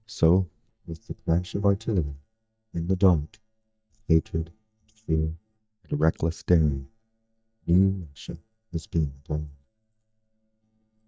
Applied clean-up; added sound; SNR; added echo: neural mask model DeepFilterNet 3.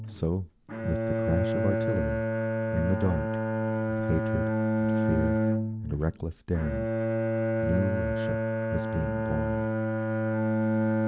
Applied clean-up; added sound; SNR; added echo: none; Bowed string instrument; -5 dB; none.